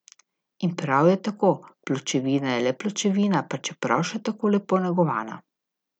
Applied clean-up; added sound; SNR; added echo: none; none; none; none.